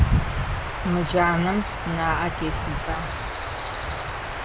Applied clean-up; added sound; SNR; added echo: none; Stream / Chirp, tweet / Wind; -1 dB; none.